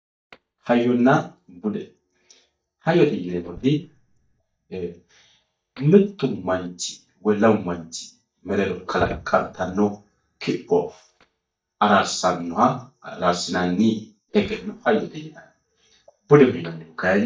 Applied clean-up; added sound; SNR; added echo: neural mask model DeepFilterNet 3.